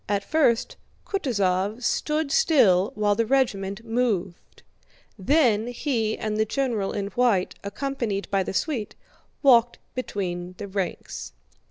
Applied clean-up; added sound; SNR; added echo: none; none; none; none.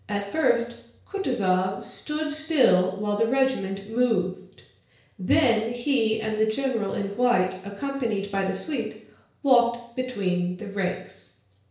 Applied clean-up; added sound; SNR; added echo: none; none; none; reverberation time 0.5 s.